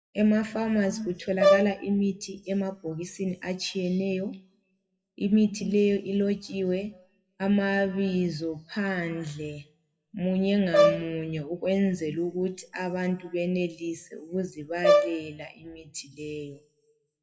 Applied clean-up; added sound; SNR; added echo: classical method WPE with log-MMSE.